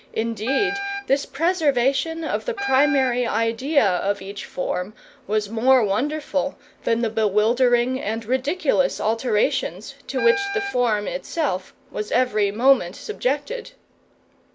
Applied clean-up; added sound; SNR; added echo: none; Wind instrument, woodwind instrument; 8 dB; none.